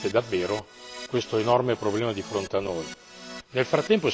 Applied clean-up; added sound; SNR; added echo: none; Keyboard (musical); 15 dB; none.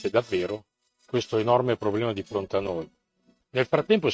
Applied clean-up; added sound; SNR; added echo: neural mask model RNNoise.